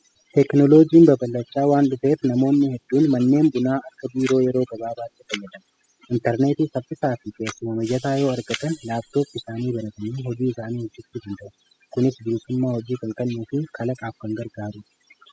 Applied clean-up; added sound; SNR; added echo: classical method spectral subtraction.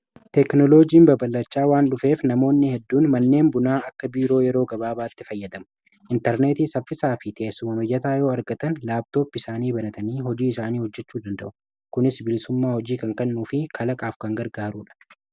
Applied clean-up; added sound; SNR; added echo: none; none; none; none.